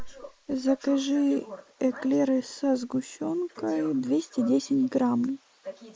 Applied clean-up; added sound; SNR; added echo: neural mask model Resemble Enhance denoiser.